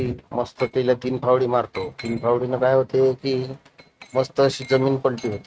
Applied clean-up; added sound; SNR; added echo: neural mask model RNNoise.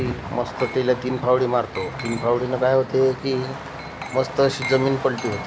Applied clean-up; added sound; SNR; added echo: none; Glass + Fireworks; 12 dB; none.